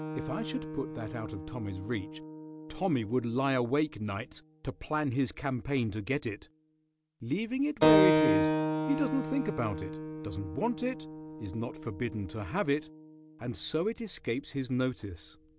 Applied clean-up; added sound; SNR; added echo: none; Keyboard (musical); 1 dB; none.